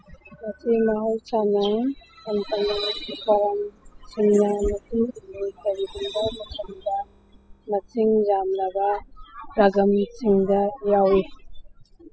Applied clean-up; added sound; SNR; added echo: classical method spectral subtraction.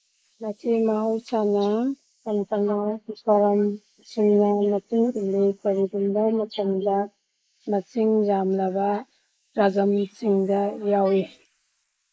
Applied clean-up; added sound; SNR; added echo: neural mask model Resemble Enhance denoiser.